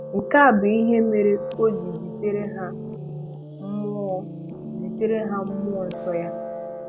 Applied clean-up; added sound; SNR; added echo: none; Piano; 9 dB; none.